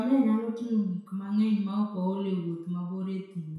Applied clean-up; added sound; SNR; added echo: none; none; none; reverberation time 0.7 s.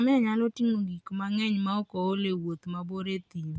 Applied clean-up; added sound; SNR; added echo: none; none; none; none.